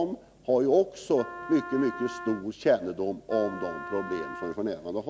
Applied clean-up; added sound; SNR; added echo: none; Wind instrument, woodwind instrument; 12 dB; none.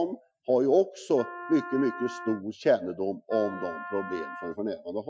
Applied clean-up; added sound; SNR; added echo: classical method Wiener filter.